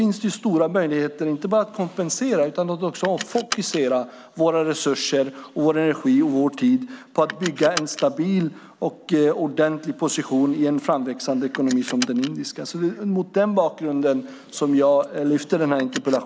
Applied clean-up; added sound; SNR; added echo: neural mask model Resemble Enhance denoiser.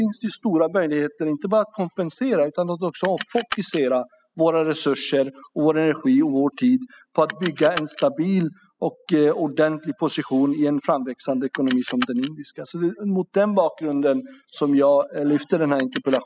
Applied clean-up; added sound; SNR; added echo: classical method spectral subtraction.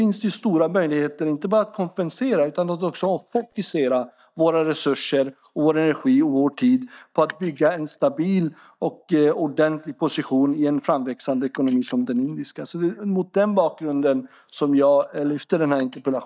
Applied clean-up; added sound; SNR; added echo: neural mask model DeepFilterNet 3.